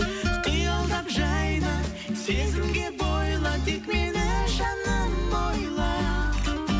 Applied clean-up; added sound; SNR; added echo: none; none; none; none.